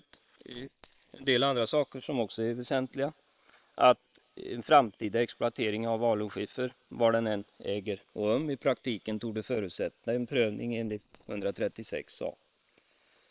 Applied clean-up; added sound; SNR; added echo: neural separator model SepFormer WHAM!.